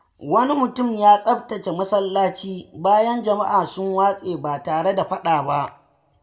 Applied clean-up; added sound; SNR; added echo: none; none; none; reverberation time 0.4 s.